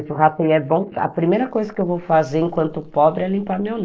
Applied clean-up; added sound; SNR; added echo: neural mask model Resemble Enhance denoiser.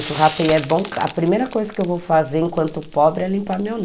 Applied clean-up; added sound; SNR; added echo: none; Frying (food); 13 dB; none.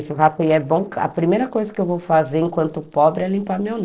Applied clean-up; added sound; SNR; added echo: neural separator model SepFormer DNS4.